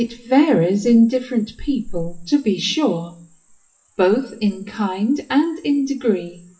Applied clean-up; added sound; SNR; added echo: classical method WPE with log-MMSE.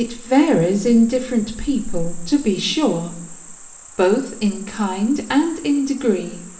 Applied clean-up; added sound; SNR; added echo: none; Cricket; 19 dB; reverberation time 0.7 s.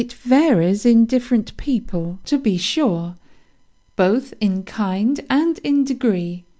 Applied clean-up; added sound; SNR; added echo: none; none; none; none.